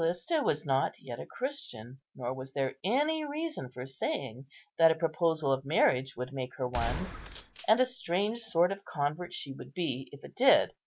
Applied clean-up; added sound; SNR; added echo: none; Gunshot, gunfire; 9 dB; none.